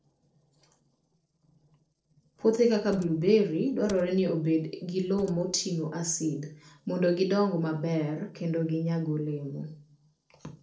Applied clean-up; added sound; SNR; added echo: neural separator model SepFormer DNS4.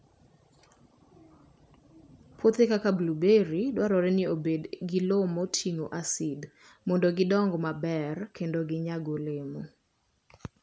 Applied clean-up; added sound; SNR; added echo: none; none; none; none.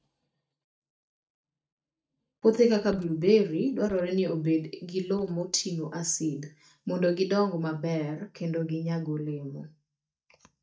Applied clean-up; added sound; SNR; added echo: neural mask model DeepFilterNet 3.